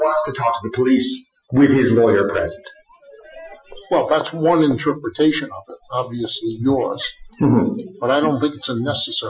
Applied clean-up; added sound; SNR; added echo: classical method Wiener filter.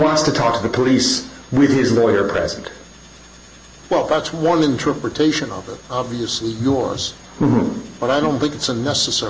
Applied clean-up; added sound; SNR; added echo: none; none; none; none.